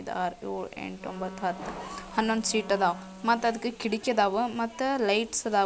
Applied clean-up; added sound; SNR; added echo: none; Wind instrument, woodwind instrument; 17 dB; none.